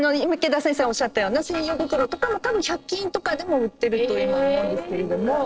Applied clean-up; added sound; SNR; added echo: neural separator model SepFormer DNS4.